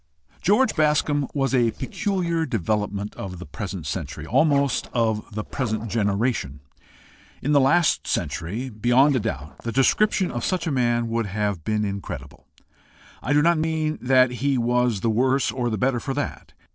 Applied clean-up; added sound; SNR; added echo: neural separator model SepFormer DNS4.